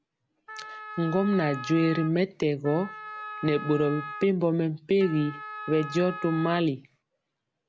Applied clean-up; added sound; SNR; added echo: none; Wind instrument, woodwind instrument; 12 dB; none.